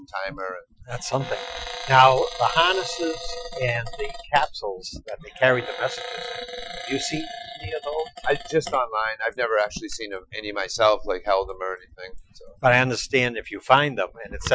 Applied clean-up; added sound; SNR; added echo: classical method Wiener filter.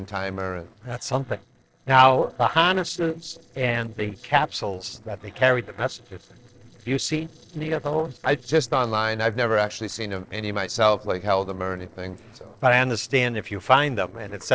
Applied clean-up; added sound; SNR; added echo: neural separator model SepFormer DNS4.